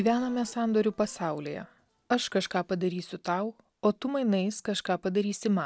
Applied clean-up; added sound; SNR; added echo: none; none; none; none.